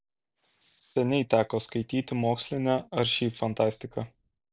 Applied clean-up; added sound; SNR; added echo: none; none; none; none.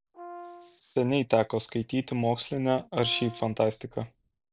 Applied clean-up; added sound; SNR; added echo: none; Brass instrument; 17 dB; none.